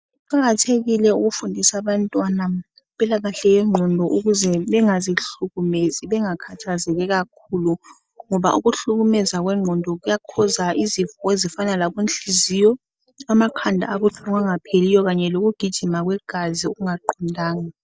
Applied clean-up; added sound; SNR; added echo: neural mask model DeepFilterNet 3.